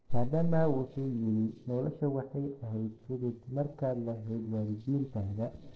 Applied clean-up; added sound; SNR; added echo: neural separator model SepFormer DNS4.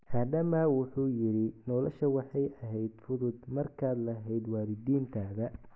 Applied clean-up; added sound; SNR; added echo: none; none; none; none.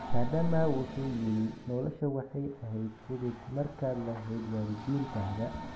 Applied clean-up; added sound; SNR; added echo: none; Train; 13 dB; reverberation time 0.5 s.